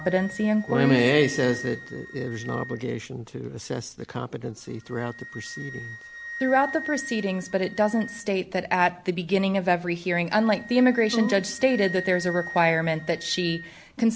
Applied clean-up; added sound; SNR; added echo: none; Wind instrument, woodwind instrument; 14 dB; none.